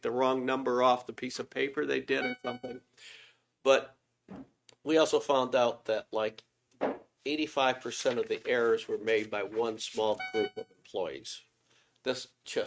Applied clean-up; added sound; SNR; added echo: neural mask model RNNoise.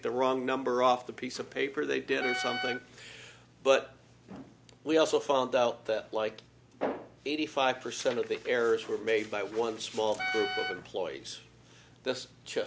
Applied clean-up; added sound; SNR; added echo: none; Wind instrument, woodwind instrument; 5 dB; none.